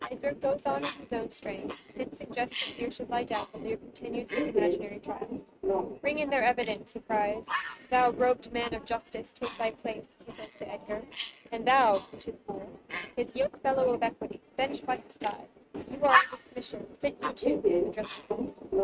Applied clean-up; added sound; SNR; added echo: neural mask model RNNoise.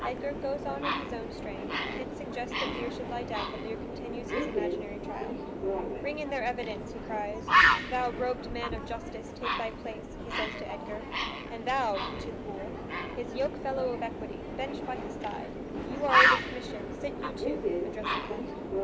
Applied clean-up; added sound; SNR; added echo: none; Bird + Subway, metro, underground; -5 dB; none.